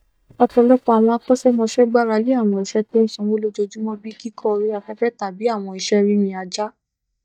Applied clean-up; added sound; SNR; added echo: neural mask model DeepFilterNet 3.